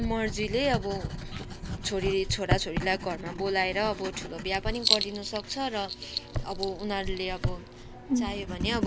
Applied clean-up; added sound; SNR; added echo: none; Writing; 1 dB; none.